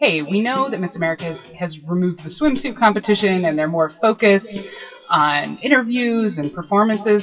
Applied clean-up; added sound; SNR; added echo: classical method WPE with log-MMSE.